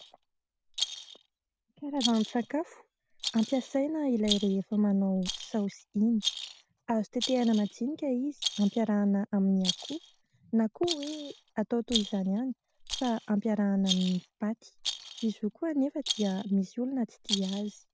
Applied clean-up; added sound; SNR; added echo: none; Rattle; 9 dB; none.